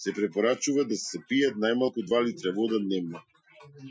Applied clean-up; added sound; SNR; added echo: classical method Wiener filter.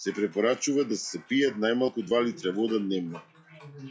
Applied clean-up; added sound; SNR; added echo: classical method log-MMSE.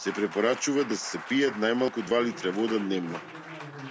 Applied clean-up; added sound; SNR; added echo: none; Applause; 13 dB; none.